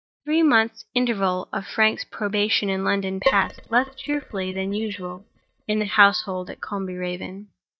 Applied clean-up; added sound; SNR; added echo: neural mask model DeepFilterNet 3.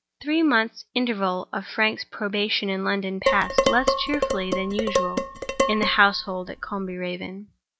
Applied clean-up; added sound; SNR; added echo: none; Dishes, pots, and pans; 0 dB; none.